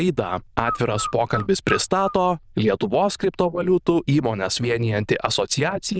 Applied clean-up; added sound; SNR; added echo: neural diffusion model UNIVERSE++.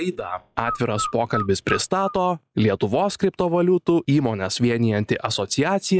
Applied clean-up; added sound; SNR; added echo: classical method log-MMSE.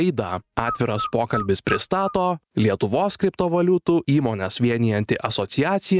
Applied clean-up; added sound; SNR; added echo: neural mask model RNNoise.